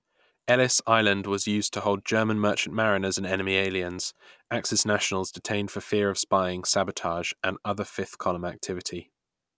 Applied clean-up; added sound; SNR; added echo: none; none; none; none.